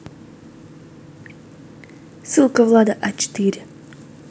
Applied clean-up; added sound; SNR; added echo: none; none; none; none.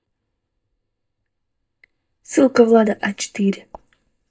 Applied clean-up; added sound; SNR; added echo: neural mask model DeepFilterNet 3.